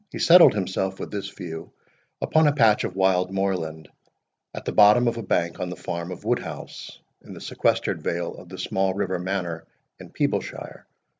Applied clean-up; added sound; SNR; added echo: none; none; none; none.